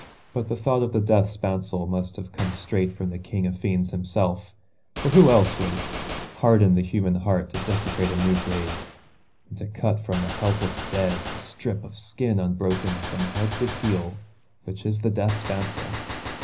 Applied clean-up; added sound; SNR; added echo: none; Gunshot, gunfire; 11 dB; reverberation time 0.4 s.